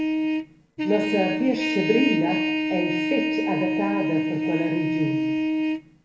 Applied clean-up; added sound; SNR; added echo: none; Trumpet; -2 dB; reverberation time 0.3 s.